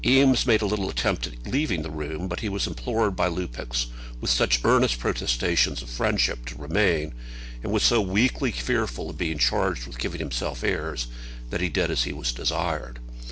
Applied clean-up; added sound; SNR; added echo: none; none; none; none.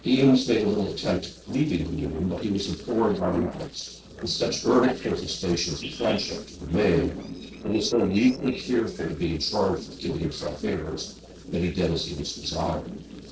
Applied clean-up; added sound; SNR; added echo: neural separator model SepFormer DNS4.